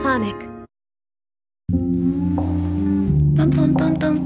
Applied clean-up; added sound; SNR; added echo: none; none; none; none.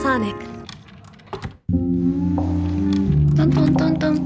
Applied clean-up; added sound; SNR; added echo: none; Drawer open or close; 18 dB; none.